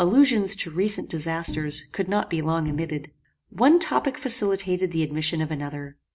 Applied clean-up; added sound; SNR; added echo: none; Bowed string instrument; 15 dB; none.